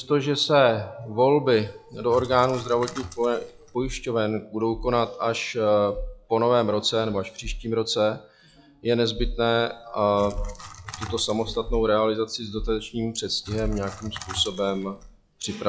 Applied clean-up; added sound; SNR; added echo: classical method log-MMSE.